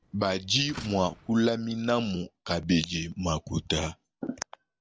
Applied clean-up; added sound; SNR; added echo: none; Slam; 19 dB; none.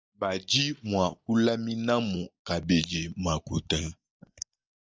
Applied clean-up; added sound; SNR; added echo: neural mask model DeepFilterNet 3.